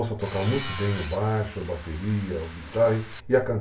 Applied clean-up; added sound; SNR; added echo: none; Tools; 9 dB; reverberation time 0.3 s.